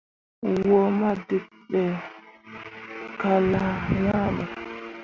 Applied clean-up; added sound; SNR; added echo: none; none; none; none.